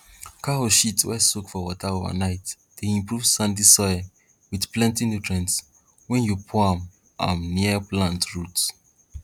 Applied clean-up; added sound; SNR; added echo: none; none; none; none.